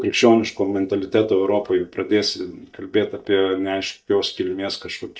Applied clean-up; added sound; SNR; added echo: neural mask model DeepFilterNet 3.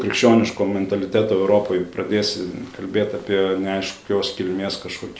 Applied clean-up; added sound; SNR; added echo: none; none; none; none.